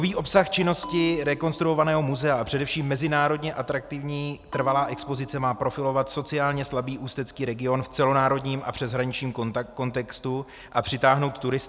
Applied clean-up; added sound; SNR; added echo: none; Bell; 19 dB; none.